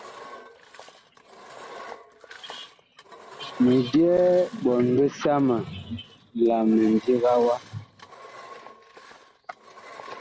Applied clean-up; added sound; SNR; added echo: none; Engine; 20 dB; none.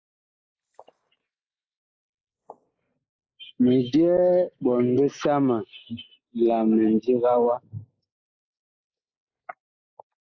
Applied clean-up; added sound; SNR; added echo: neural mask model Resemble Enhance denoiser.